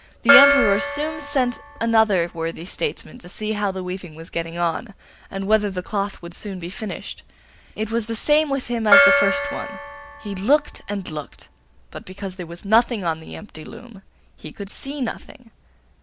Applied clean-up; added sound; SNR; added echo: none; Gong; -1 dB; none.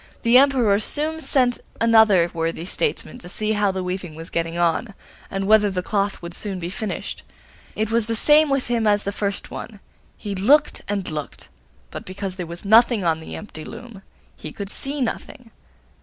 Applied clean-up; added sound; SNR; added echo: none; none; none; none.